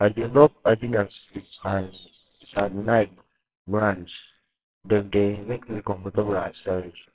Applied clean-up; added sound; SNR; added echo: neural separator model SepFormer WHAMR!.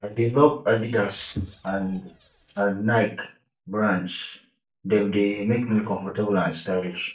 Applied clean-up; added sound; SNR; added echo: neural mask model DeepFilterNet 3.